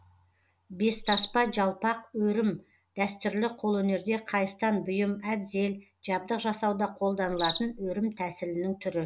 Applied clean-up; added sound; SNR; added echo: none; Cricket; 13 dB; none.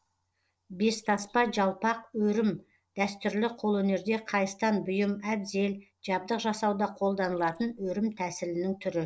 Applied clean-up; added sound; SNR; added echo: neural separator model SepFormer DNS4.